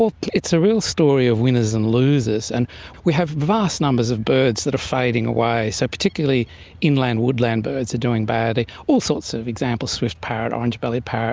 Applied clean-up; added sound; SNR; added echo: none; none; none; none.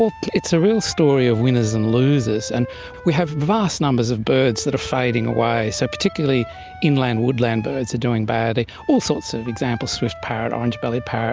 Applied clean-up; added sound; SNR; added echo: none; Wind instrument, woodwind instrument; 18 dB; none.